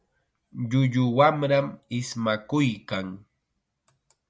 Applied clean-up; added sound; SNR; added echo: none; none; none; none.